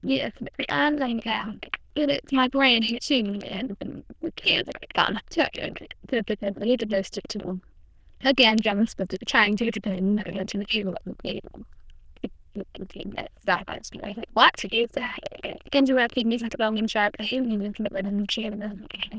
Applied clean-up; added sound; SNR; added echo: neural diffusion model UNIVERSE++.